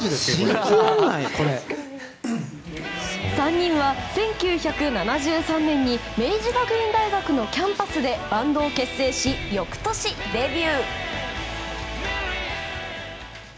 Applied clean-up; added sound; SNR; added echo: none; Bass drum; 15 dB; none.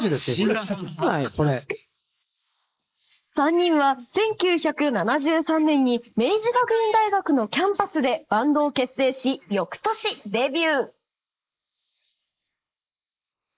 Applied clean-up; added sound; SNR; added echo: neural mask model Resemble Enhance denoiser.